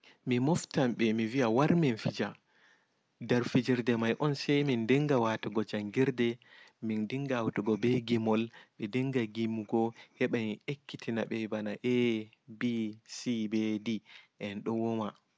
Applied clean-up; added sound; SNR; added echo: none; none; none; none.